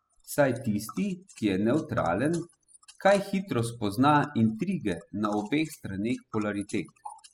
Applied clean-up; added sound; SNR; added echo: classical method spectral subtraction.